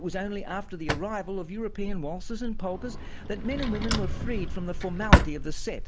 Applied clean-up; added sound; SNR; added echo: none; Drawer open or close; -5 dB; none.